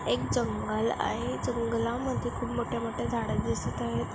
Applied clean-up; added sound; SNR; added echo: none; Electric guitar / Strum; 18 dB; none.